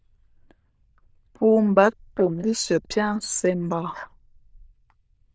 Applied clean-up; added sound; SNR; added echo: neural diffusion model UNIVERSE++.